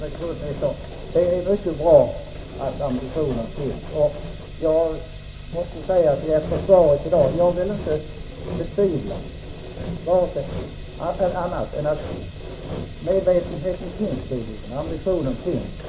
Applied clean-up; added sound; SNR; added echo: none; Sawing; 13 dB; reverberation time 0.2 s.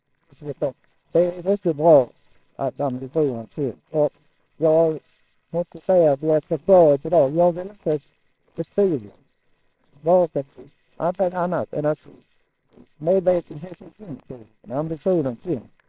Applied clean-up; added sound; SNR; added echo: neural separator model SepFormer WHAMR!.